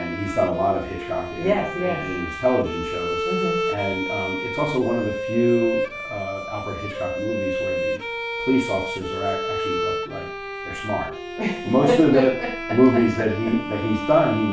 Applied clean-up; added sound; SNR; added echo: none; Bowed string instrument; 5 dB; reverberation time 0.3 s.